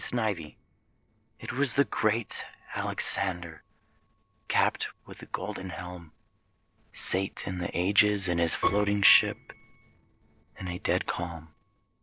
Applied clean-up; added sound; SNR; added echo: neural separator model SepFormer DNS4.